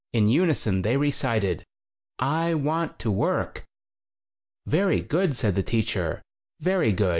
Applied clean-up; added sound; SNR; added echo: none; none; none; none.